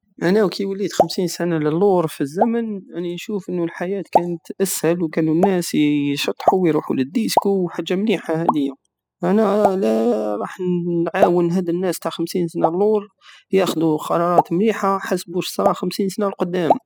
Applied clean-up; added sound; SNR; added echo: classical method spectral subtraction.